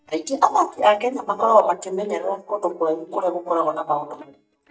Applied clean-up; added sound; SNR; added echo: neural mask model DeepFilterNet 3.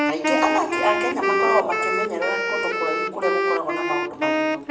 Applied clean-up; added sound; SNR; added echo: none; Wind instrument, woodwind instrument; -2 dB; reverberation time 0.7 s.